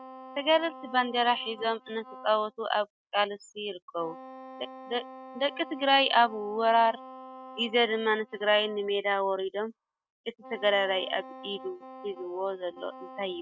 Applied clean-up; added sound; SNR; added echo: neural mask model RNNoise.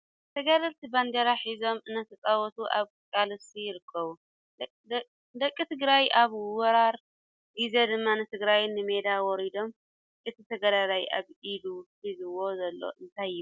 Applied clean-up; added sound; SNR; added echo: none; none; none; none.